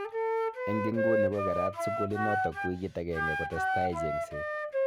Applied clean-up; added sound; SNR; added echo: none; Wind instrument, woodwind instrument; -3 dB; none.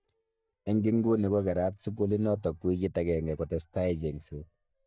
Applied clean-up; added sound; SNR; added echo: neural mask model DeepFilterNet 3.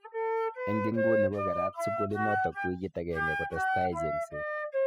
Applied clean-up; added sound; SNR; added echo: classical method spectral subtraction.